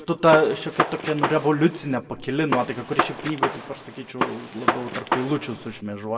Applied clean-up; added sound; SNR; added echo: none; Gunshot, gunfire; 3 dB; reverberation time 1.1 s.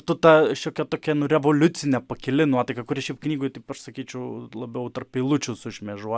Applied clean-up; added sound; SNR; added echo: none; none; none; none.